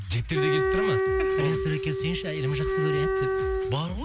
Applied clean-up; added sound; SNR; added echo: none; Wind instrument, woodwind instrument; -3 dB; none.